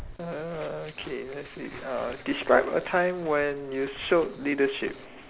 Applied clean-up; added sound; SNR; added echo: none; Tearing; 19 dB; none.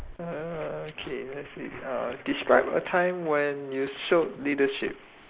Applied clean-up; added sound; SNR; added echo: neural mask model Resemble Enhance denoiser.